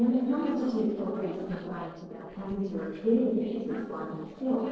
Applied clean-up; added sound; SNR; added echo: neural separator model SepFormer DNS4.